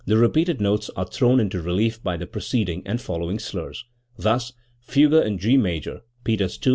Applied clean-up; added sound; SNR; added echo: none; none; none; none.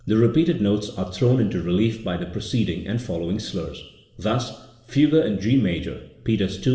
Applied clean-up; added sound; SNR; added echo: none; none; none; reverberation time 0.9 s.